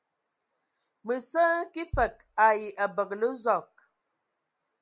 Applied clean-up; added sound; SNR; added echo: none; Bass drum; 15 dB; none.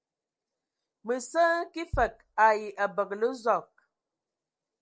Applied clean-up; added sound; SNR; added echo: neural separator model SepFormer DNS4.